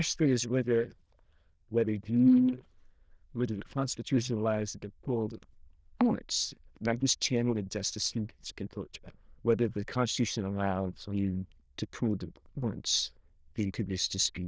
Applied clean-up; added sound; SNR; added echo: neural diffusion model UNIVERSE++.